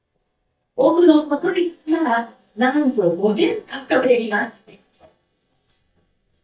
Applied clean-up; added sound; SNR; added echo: neural mask model DeepFilterNet 3.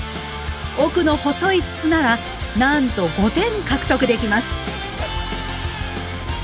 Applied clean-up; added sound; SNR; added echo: none; none; none; none.